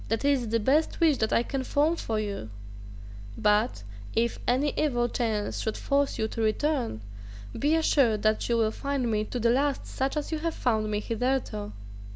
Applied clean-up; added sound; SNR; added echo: none; none; none; none.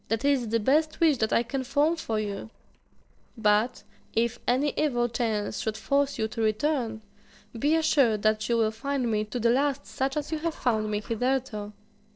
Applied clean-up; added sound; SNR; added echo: neural separator model SepFormer DNS4.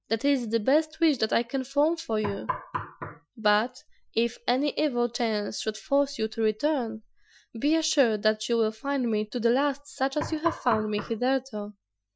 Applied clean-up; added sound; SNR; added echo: classical method Wiener filter.